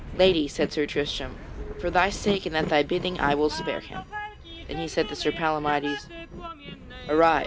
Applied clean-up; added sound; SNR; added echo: none; Train; 10 dB; none.